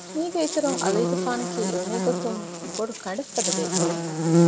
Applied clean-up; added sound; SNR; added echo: none; Buzz; -3 dB; none.